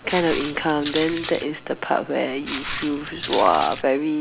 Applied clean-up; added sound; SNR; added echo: none; Walk, footsteps; 9 dB; none.